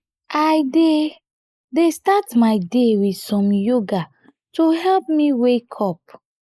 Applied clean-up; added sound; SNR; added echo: neural mask model Resemble Enhance denoiser.